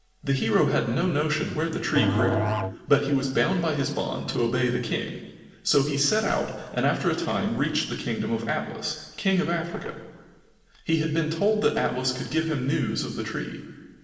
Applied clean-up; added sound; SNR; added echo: none; Musical instrument; 4 dB; reverberation time 1.4 s.